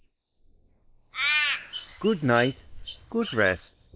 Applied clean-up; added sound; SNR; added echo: neural mask model Resemble Enhance denoiser.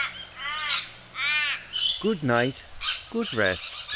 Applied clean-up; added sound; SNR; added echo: none; Crow; 1 dB; none.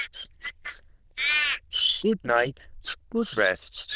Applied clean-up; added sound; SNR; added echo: neural diffusion model UNIVERSE++.